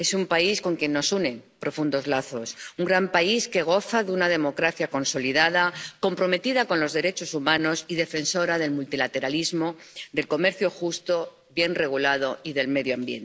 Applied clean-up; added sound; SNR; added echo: none; none; none; none.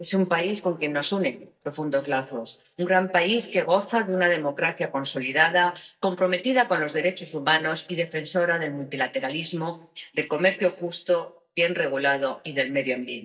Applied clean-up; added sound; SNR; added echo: neural mask model DeepFilterNet 3.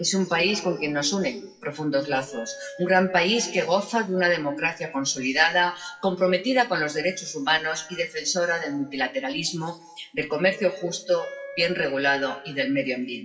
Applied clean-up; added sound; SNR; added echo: classical method WPE with log-MMSE.